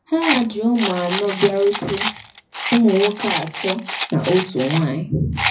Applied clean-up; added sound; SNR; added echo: none; Rattle; 7 dB; reverberation time 0.4 s.